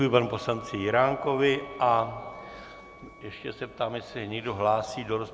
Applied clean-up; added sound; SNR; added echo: none; Wind instrument, woodwind instrument; 20 dB; none.